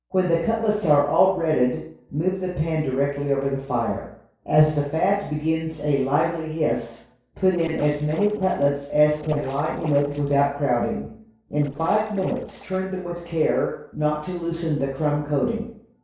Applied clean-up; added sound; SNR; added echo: neural separator model SepFormer DNS4.